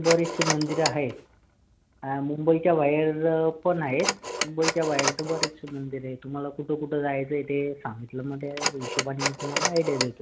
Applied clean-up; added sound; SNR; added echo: none; Telephone; 6 dB; none.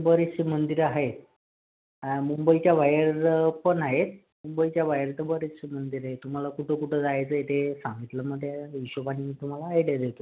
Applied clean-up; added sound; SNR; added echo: none; none; none; none.